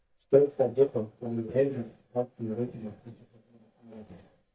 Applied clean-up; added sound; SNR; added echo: neural mask model DeepFilterNet 3.